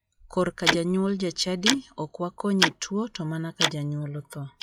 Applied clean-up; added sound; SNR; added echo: classical method log-MMSE.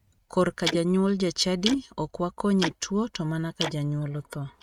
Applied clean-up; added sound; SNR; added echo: neural mask model RNNoise.